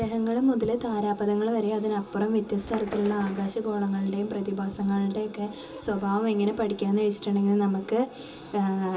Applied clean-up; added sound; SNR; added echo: none; Bird; 18 dB; reverberation time 0.2 s.